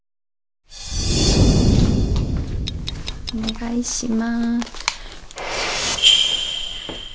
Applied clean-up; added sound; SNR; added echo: none; none; none; none.